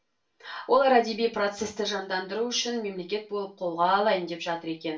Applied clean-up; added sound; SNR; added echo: none; none; none; reverberation time 0.3 s.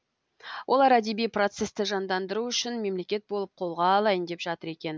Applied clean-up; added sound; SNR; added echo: none; none; none; none.